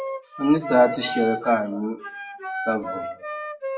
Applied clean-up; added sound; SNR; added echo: classical method WPE with log-MMSE.